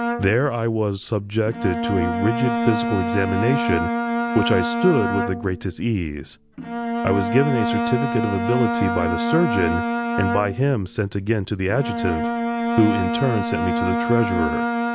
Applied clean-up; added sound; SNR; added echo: none; Bowed string instrument; 1 dB; none.